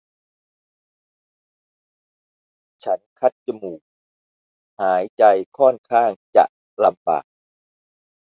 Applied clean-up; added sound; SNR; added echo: none; none; none; none.